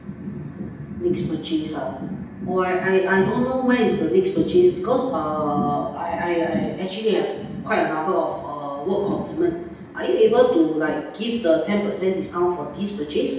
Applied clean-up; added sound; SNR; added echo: none; none; none; reverberation time 0.9 s.